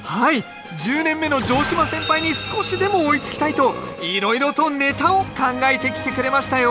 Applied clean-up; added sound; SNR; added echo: none; Burping, eructation; 16 dB; none.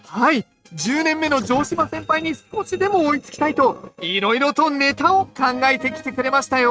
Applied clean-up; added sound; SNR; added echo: neural mask model RNNoise.